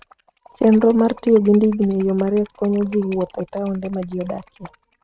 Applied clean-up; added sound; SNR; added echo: neural mask model RNNoise.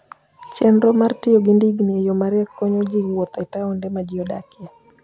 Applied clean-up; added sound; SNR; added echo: none; none; none; none.